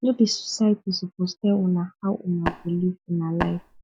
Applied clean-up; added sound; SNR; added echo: none; Tap; 6 dB; none.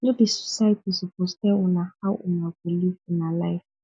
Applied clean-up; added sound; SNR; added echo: none; none; none; none.